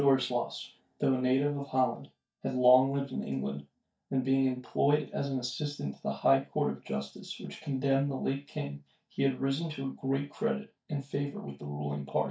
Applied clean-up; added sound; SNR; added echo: neural mask model DeepFilterNet 3.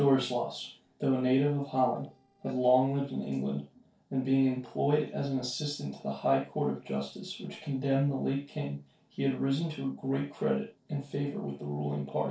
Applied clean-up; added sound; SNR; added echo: neural separator model SepFormer DNS4.